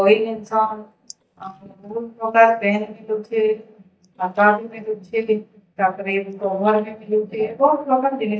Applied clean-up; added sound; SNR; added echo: neural mask model DeepFilterNet 3.